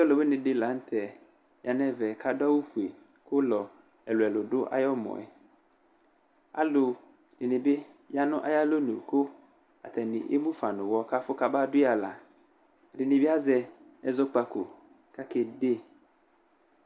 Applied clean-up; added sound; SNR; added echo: none; none; none; none.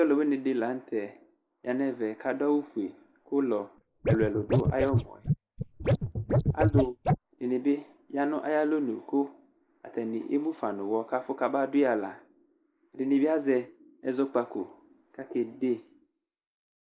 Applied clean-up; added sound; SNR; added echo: neural mask model Resemble Enhance denoiser.